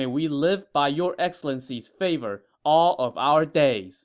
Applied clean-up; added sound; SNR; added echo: none; none; none; none.